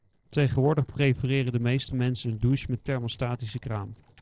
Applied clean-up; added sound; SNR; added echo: neural separator model SepFormer DNS4.